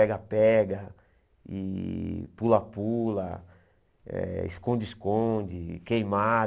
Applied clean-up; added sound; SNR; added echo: none; none; none; none.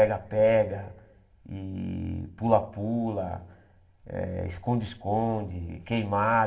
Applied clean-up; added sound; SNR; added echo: none; none; none; reverberation time 0.8 s.